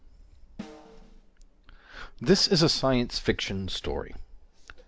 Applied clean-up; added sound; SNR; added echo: none; Snare drum; 17 dB; none.